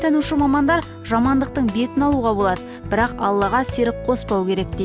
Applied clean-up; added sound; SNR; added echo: none; none; none; none.